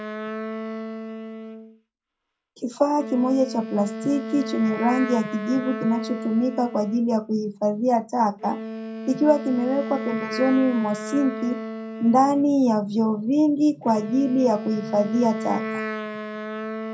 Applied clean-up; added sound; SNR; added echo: none; Wind instrument, woodwind instrument; 9 dB; reverberation time 0.2 s.